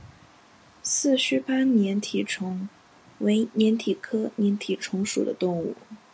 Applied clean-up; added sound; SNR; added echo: none; none; none; none.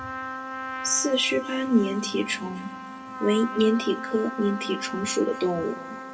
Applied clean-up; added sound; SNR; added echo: none; Trumpet; 9 dB; reverberation time 1.9 s.